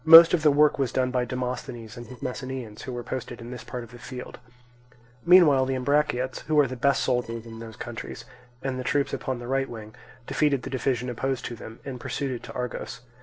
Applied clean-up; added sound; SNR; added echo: neural separator model SepFormer DNS4.